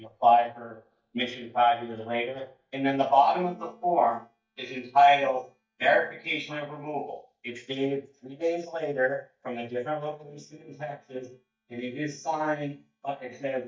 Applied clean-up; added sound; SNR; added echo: neural mask model DeepFilterNet 3.